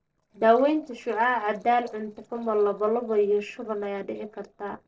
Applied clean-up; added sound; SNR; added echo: neural separator model SepFormer DNS4.